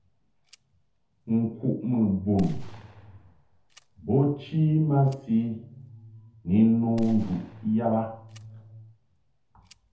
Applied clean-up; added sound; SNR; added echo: none; Gunshot, gunfire; 17 dB; reverberation time 0.6 s.